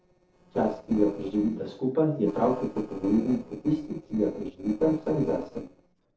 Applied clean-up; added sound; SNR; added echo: neural separator model SepFormer DNS4.